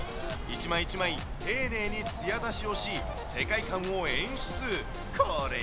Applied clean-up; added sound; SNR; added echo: none; Wind; 7 dB; none.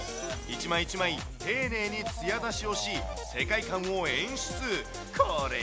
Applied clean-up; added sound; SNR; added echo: none; none; none; none.